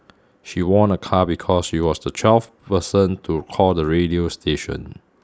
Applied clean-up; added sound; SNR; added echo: none; none; none; none.